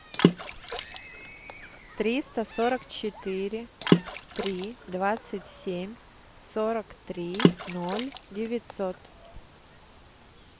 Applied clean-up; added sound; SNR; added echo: none; Water / Splash, splatter; -2 dB; none.